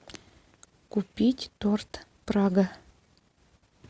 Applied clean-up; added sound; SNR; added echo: none; none; none; none.